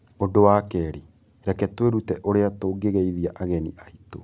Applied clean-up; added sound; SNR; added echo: none; none; none; none.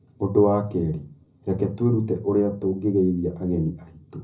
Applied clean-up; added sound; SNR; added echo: none; none; none; reverberation time 0.4 s.